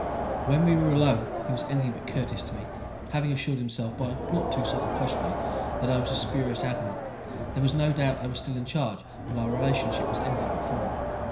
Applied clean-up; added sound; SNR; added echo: none; Crowd; 3 dB; reverberation time 0.5 s.